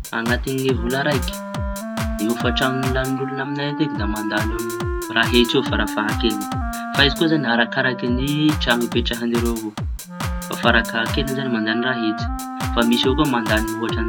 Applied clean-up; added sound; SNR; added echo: none; Drum kit + Wind instrument, woodwind instrument; 4 dB; none.